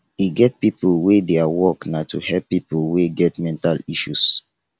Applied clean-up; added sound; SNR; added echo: none; none; none; none.